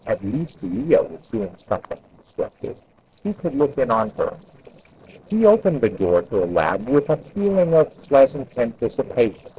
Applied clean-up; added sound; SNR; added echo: neural separator model SepFormer DNS4.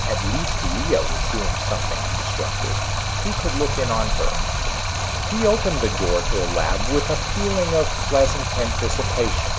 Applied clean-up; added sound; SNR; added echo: none; Stream; -3 dB; none.